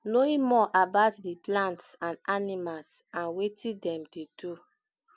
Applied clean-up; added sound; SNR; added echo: none; none; none; none.